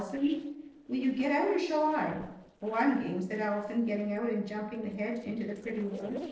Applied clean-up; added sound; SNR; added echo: neural separator model SepFormer DNS4.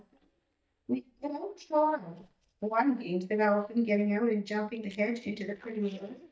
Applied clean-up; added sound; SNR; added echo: neural mask model DeepFilterNet 3.